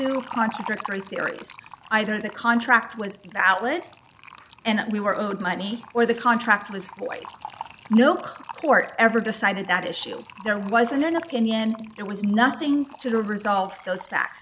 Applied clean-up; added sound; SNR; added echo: none; Fill (with liquid); 18 dB; none.